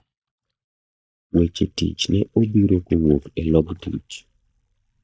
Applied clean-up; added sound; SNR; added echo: neural mask model DeepFilterNet 3.